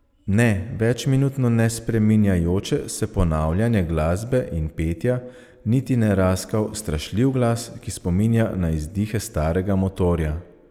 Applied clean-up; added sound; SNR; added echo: none; none; none; none.